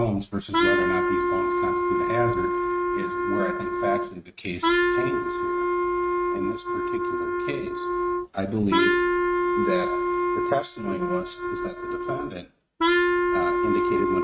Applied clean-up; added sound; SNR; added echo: neural mask model RNNoise.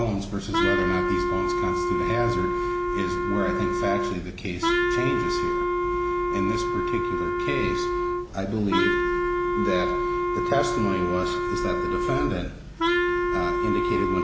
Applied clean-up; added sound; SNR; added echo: none; Wind instrument, woodwind instrument; -4 dB; none.